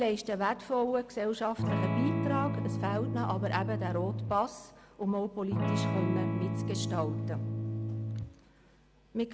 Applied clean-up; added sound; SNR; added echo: none; Electric guitar / Strum; -1 dB; none.